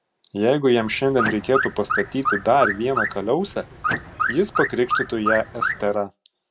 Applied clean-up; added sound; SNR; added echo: none; Alarm / Car; 3 dB; none.